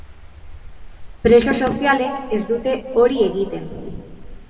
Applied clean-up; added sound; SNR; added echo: none; Wind; 16 dB; reverberation time 1.8 s.